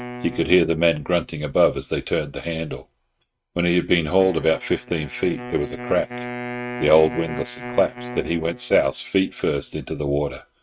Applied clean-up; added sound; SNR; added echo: neural mask model RNNoise.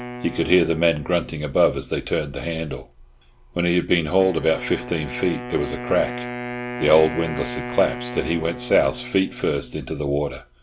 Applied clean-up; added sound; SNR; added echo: none; Wind instrument, woodwind instrument; 12 dB; none.